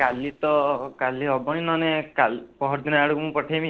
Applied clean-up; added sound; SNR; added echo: neural separator model SepFormer DNS4.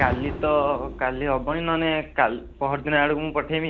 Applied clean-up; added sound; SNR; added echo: none; Boom + Vehicle; 12 dB; none.